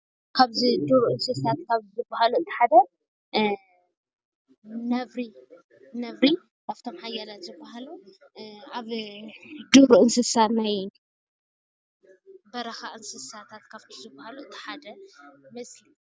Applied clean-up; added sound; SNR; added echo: none; none; none; none.